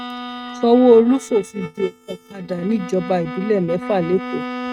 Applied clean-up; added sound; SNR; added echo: neural mask model RNNoise.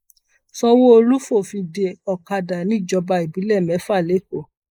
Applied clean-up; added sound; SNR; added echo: neural mask model Resemble Enhance denoiser.